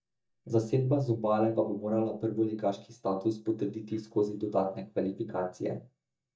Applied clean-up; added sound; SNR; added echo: neural mask model DeepFilterNet 3.